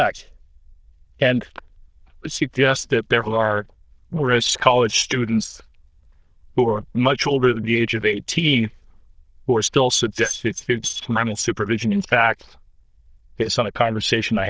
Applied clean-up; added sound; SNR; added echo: neural diffusion model UNIVERSE++.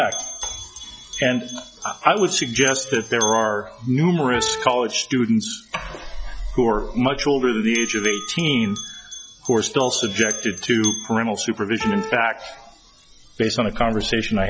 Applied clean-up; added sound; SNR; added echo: classical method log-MMSE.